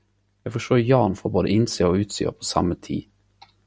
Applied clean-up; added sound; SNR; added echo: none; none; none; none.